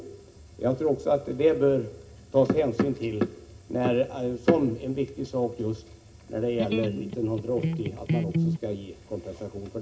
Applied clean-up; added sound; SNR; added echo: none; Electric guitar; 1 dB; reverberation time 0.4 s.